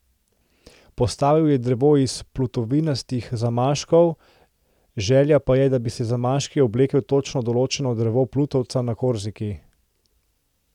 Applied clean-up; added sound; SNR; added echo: none; none; none; none.